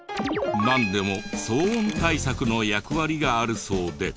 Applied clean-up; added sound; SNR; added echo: none; Coin (dropping); 19 dB; none.